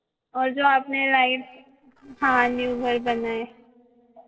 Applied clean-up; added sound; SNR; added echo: neural separator model SepFormer DNS4.